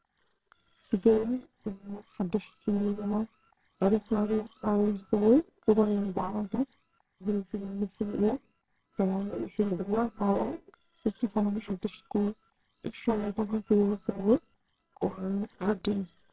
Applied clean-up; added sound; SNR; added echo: neural separator model SepFormer WHAMR!.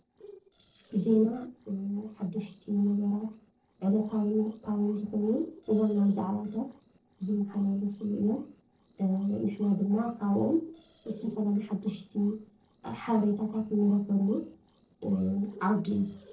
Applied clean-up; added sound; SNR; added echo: neural separator model SepFormer DNS4.